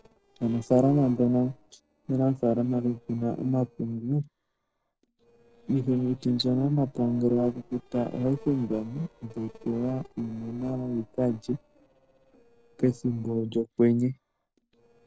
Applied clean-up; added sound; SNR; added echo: neural separator model SepFormer DNS4.